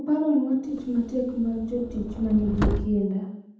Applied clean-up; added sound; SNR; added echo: none; Subway, metro, underground; 6 dB; reverberation time 0.8 s.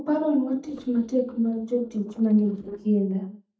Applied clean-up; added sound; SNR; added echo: neural mask model DeepFilterNet 3.